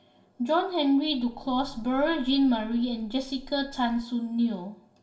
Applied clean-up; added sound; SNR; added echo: none; Buzz; 18 dB; reverberation time 0.2 s.